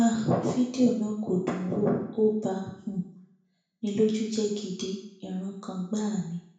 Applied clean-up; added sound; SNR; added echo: none; none; none; reverberation time 0.6 s.